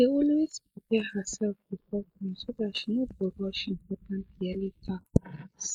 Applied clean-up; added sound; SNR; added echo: neural mask model Resemble Enhance denoiser.